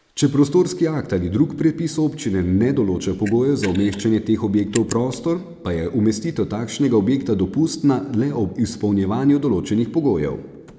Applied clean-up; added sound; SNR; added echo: none; Camera; 17 dB; none.